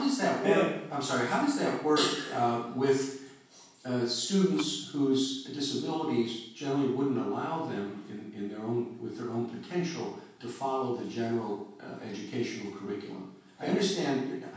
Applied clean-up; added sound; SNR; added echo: none; Tap / Glass; 14 dB; reverberation time 0.7 s.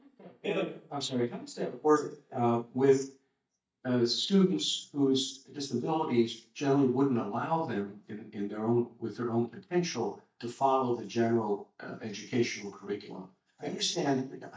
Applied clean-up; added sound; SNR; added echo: neural mask model DeepFilterNet 3.